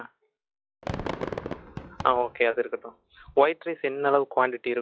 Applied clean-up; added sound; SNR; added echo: classical method log-MMSE.